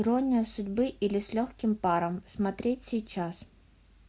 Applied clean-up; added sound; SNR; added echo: none; none; none; none.